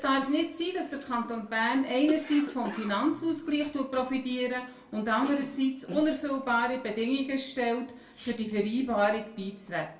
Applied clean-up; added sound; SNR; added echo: none; Cough; 18 dB; reverberation time 0.3 s.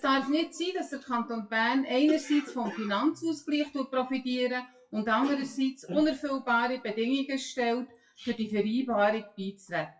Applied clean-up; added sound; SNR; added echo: classical method WPE with log-MMSE.